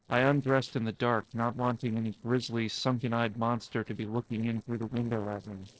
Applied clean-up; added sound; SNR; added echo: neural separator model SepFormer DNS4.